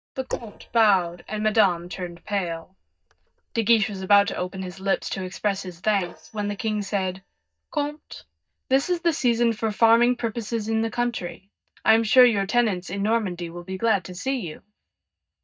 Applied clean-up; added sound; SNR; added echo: neural mask model DeepFilterNet 3.